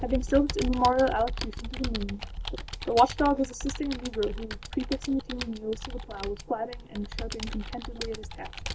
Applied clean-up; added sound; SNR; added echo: none; Computer keyboard; 6 dB; none.